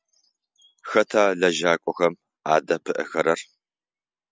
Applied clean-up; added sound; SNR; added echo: none; none; none; none.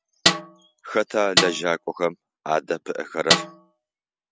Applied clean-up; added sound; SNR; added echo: none; Snare drum; -2 dB; none.